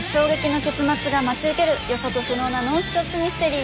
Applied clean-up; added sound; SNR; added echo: none; none; none; none.